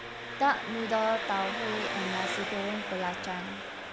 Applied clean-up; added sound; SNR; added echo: none; Engine; 3 dB; none.